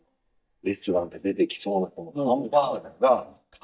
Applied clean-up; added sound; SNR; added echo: neural mask model DeepFilterNet 3.